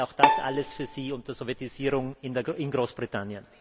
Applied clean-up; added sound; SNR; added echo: none; Bowed string instrument; -2 dB; none.